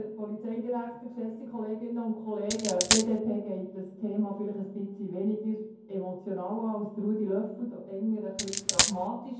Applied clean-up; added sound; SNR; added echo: none; Coin (dropping); -5 dB; reverberation time 0.6 s.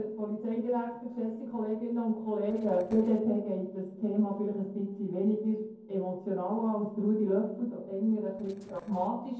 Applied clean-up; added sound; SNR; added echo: neural separator model SepFormer DNS4.